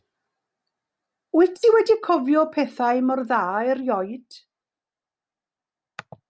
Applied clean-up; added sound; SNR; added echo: none; none; none; none.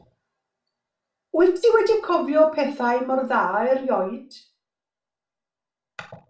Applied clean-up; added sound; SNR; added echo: none; none; none; reverberation time 0.3 s.